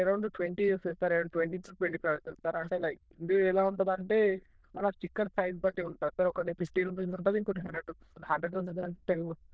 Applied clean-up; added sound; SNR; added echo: neural diffusion model UNIVERSE++.